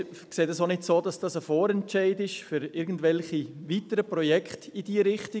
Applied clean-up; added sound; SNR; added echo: none; none; none; none.